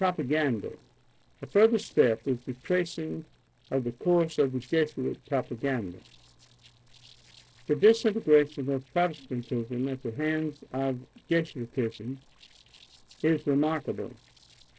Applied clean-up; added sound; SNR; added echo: neural separator model SepFormer DNS4.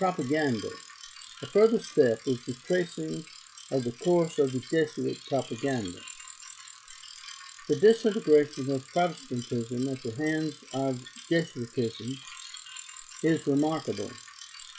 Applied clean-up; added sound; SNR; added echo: classical method log-MMSE.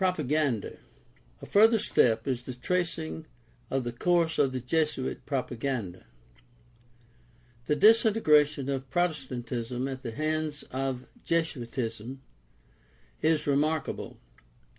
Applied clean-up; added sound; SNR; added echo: none; none; none; none.